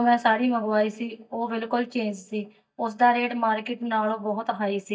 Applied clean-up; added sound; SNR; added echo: neural mask model DeepFilterNet 3.